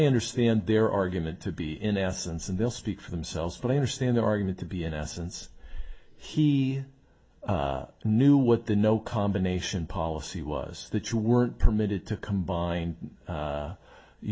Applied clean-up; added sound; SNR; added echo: none; none; none; none.